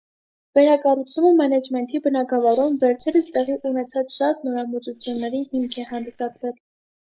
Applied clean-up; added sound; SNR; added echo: neural mask model Resemble Enhance denoiser.